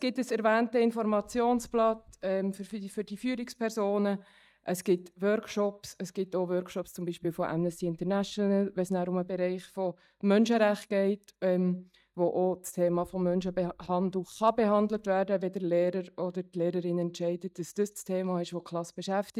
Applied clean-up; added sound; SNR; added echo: neural mask model DeepFilterNet 3.